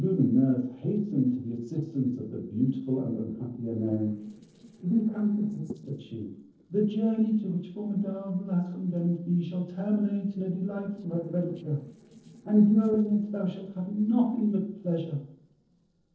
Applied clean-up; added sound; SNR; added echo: neural separator model SepFormer DNS4.